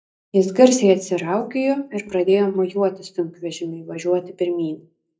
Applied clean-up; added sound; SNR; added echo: neural mask model DeepFilterNet 3.